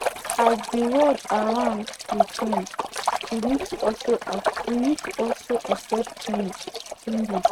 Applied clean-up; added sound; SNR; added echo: neural mask model RNNoise.